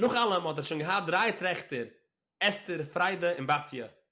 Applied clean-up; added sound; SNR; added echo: none; none; none; none.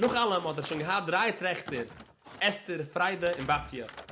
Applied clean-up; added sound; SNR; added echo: none; Thump, thud; 17 dB; none.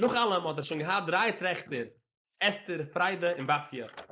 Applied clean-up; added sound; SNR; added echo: neural mask model Resemble Enhance denoiser.